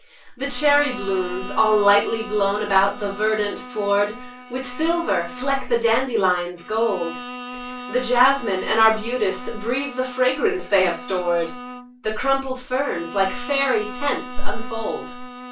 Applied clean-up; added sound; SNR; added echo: none; Bowed string instrument; 14 dB; reverberation time 0.2 s.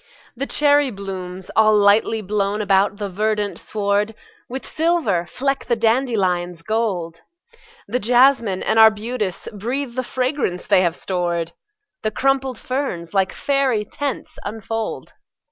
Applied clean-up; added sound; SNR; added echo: none; none; none; none.